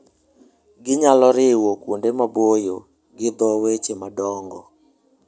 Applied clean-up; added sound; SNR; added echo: none; none; none; none.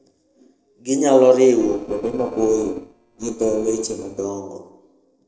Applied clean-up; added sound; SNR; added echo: neural separator model SepFormer DNS4.